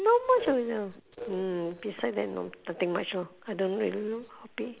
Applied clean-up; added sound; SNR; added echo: none; none; none; none.